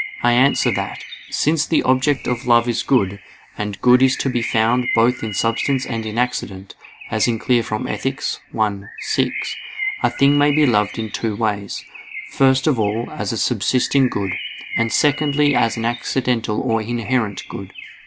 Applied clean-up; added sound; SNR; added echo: none; Bird; 12 dB; none.